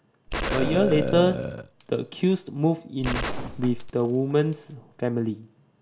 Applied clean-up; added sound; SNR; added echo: none; Burping, eructation + Gunshot, gunfire; 6 dB; none.